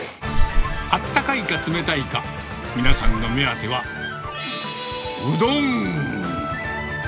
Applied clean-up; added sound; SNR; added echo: none; Squeak; -2 dB; none.